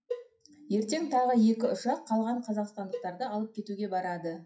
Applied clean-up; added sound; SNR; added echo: classical method WPE with log-MMSE.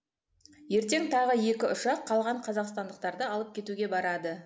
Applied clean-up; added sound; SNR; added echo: none; none; none; none.